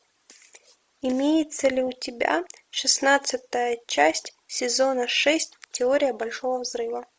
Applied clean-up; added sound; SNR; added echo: none; none; none; none.